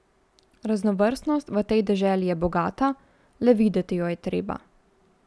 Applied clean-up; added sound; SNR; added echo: none; none; none; none.